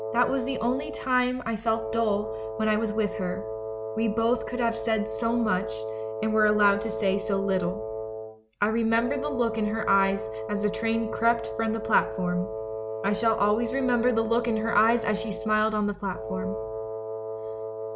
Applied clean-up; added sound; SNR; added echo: none; Wind instrument, woodwind instrument; 6 dB; none.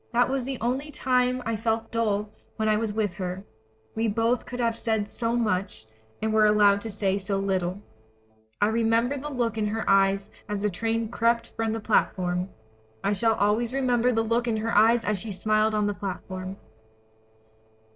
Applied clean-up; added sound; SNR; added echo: neural separator model SepFormer DNS4.